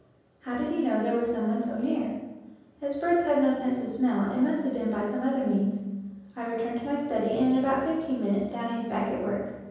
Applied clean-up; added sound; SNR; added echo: none; none; none; reverberation time 1.3 s.